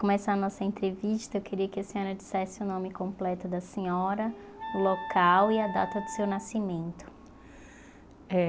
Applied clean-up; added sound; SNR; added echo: none; Wind instrument, woodwind instrument; 10 dB; none.